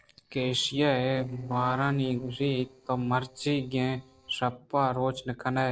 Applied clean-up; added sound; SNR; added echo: neural separator model SepFormer DNS4.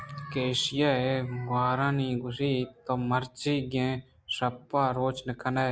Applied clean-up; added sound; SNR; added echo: none; none; none; none.